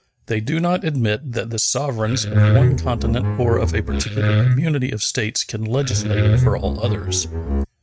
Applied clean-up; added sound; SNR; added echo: neural mask model RNNoise.